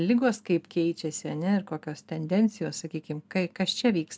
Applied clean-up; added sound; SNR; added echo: none; none; none; none.